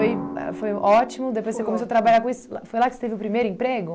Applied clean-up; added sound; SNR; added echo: none; Drum; 14 dB; none.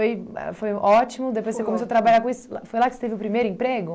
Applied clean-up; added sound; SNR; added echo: none; none; none; none.